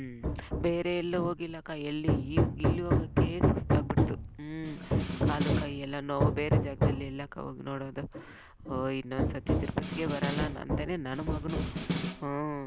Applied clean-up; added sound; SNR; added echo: none; Snare drum + Hammer; -4 dB; none.